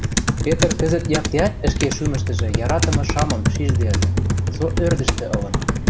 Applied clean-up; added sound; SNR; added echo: none; Computer keyboard; -4 dB; none.